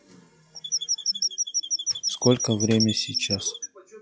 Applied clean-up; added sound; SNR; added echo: classical method log-MMSE.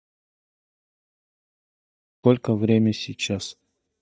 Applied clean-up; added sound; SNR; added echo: neural mask model DeepFilterNet 3.